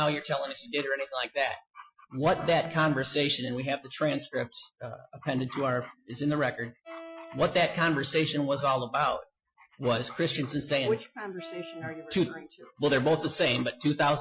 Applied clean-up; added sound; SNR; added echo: classical method Wiener filter.